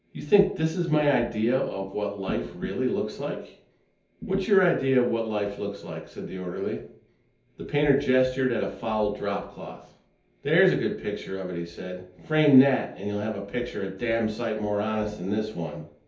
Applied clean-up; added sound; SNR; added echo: none; none; none; reverberation time 0.5 s.